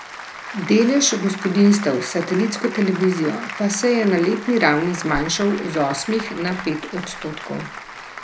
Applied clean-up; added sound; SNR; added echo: none; Applause; 12 dB; none.